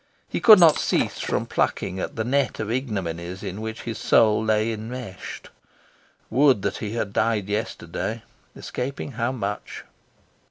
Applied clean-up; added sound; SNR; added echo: none; Shatter; 13 dB; none.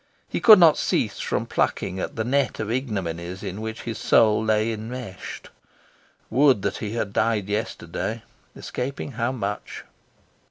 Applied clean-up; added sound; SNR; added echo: none; none; none; none.